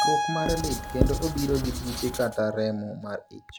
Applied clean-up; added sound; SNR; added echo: none; Writing + Keyboard (musical); 0 dB; none.